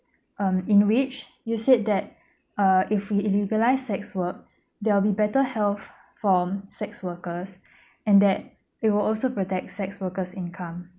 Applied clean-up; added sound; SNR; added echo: none; none; none; none.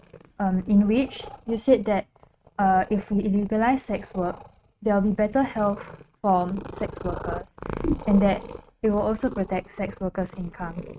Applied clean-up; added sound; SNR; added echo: neural mask model RNNoise.